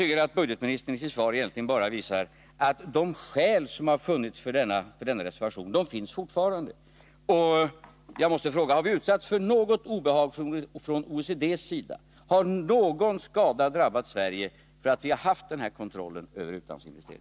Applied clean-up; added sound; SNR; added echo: none; none; none; none.